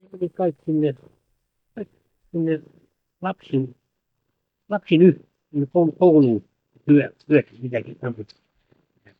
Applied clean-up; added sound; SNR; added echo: neural mask model DeepFilterNet 3.